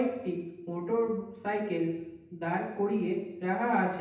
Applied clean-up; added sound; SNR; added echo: none; none; none; reverberation time 0.9 s.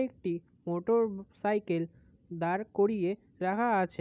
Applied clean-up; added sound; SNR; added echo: none; none; none; none.